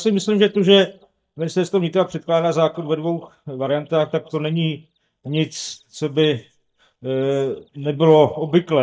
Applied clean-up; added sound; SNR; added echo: neural mask model DeepFilterNet 3.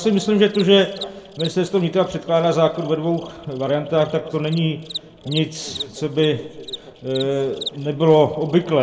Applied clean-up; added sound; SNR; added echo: none; Cricket; 18 dB; reverberation time 0.5 s.